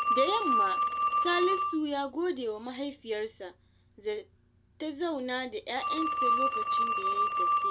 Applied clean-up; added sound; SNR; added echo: none; Telephone; -3 dB; none.